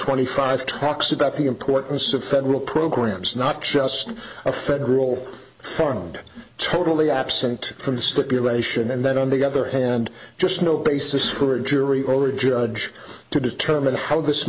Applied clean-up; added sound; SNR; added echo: none; none; none; none.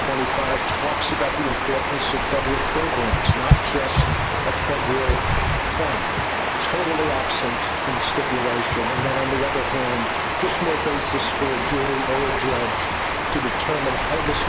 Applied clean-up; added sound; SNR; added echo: none; Water; -5 dB; none.